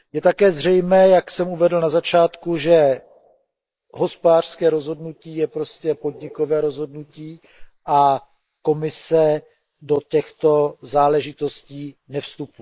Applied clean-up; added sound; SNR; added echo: neural mask model Resemble Enhance denoiser.